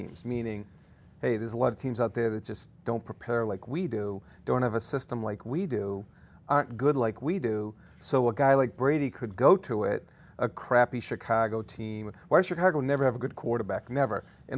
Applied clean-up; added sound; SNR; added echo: none; none; none; none.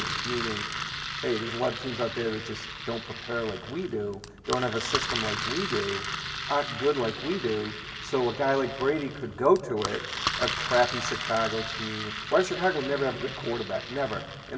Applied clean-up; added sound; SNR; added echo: none; Engine; 5 dB; reverberation time 1.5 s.